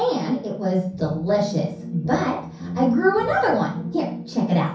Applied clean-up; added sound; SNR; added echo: none; none; none; reverberation time 0.6 s.